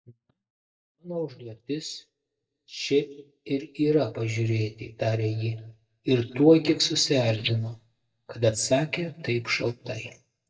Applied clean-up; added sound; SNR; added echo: neural mask model DeepFilterNet 3.